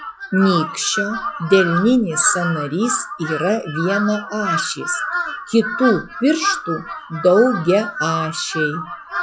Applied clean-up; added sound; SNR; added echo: classical method log-MMSE.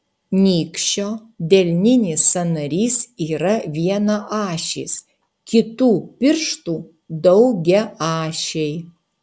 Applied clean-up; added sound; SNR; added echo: none; none; none; none.